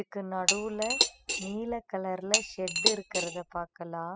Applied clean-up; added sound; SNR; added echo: classical method spectral subtraction.